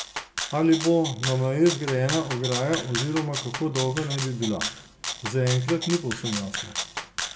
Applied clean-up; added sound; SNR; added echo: none; Rattle (instrument); 7 dB; reverberation time 0.9 s.